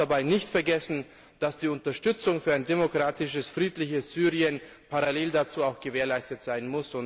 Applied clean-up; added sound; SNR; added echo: none; none; none; none.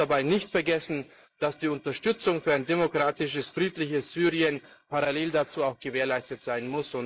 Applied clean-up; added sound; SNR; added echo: neural mask model Resemble Enhance denoiser.